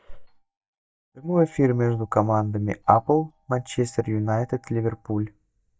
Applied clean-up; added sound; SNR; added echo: neural mask model DeepFilterNet 3.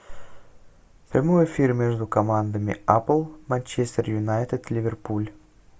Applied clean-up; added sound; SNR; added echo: none; none; none; none.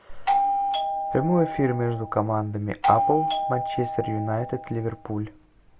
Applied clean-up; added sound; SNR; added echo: none; Doorbell; 0 dB; none.